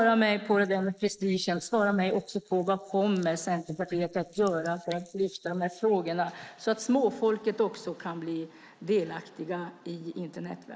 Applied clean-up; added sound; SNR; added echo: neural mask model Resemble Enhance denoiser.